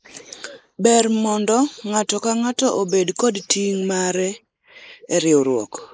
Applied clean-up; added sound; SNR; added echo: neural mask model Resemble Enhance denoiser.